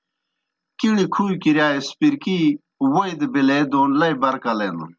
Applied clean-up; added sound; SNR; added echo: none; none; none; none.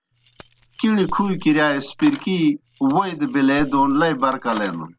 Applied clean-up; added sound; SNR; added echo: none; Keys jangling; 17 dB; none.